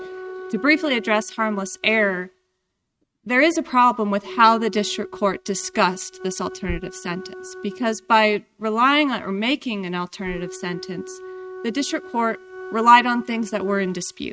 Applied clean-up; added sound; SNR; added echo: neural mask model RNNoise.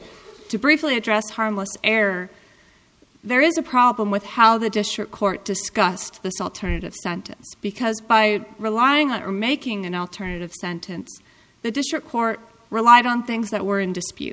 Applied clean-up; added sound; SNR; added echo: none; none; none; none.